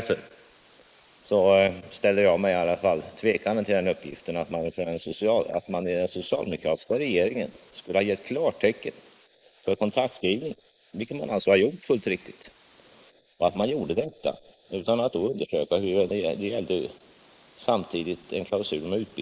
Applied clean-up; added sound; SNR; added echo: neural mask model Resemble Enhance denoiser.